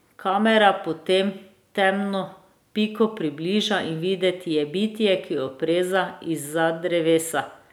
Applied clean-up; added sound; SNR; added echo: none; none; none; none.